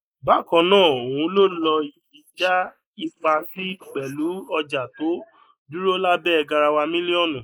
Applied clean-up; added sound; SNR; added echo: neural mask model Resemble Enhance denoiser.